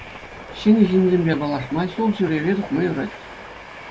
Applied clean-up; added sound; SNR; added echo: none; Train; 16 dB; none.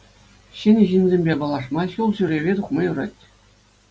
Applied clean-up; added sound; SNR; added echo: none; none; none; none.